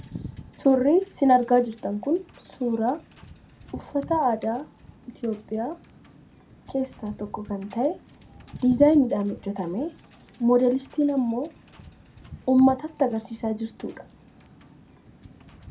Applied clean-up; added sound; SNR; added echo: none; Wind / Boat, Water vehicle; 20 dB; reverberation time 0.2 s.